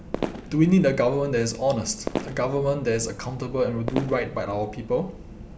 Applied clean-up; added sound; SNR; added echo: none; Fireworks; 11 dB; none.